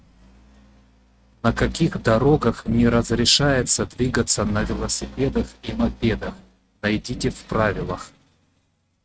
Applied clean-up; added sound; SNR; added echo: neural mask model RNNoise.